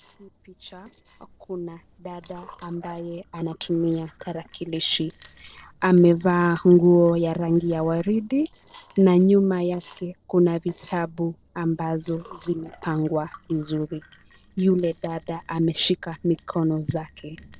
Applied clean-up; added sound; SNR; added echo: neural separator model SepFormer DNS4.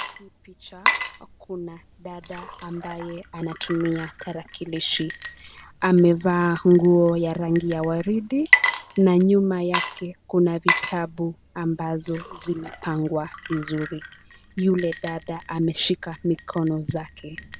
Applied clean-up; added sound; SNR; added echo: none; Water / Liquid; 7 dB; none.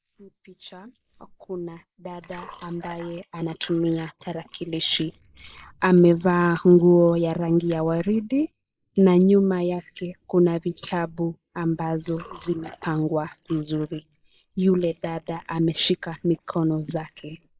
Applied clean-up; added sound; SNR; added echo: neural mask model Resemble Enhance denoiser.